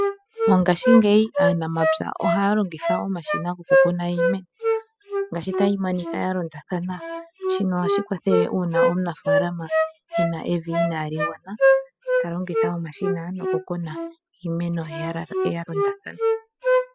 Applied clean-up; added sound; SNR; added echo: classical method spectral subtraction.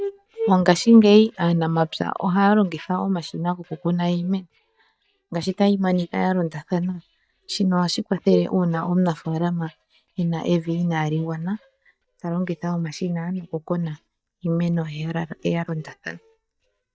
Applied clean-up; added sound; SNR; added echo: neural mask model DeepFilterNet 3.